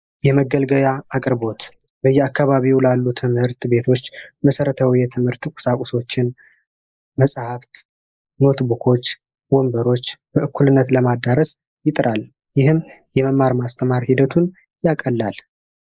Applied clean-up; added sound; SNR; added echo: neural mask model Resemble Enhance denoiser.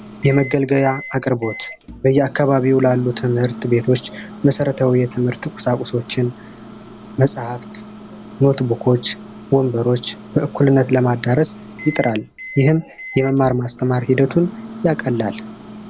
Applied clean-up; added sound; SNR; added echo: none; Microwave oven; 16 dB; none.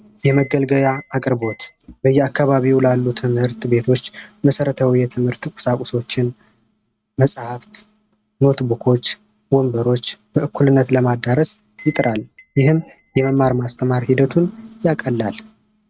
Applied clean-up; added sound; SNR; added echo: neural mask model RNNoise.